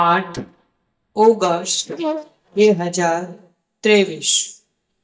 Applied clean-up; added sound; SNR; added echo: neural mask model DeepFilterNet 3.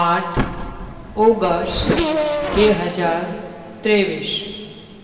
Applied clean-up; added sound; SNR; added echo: none; Race car, auto racing / Accelerating, revving, vroom; 6 dB; reverberation time 2.2 s.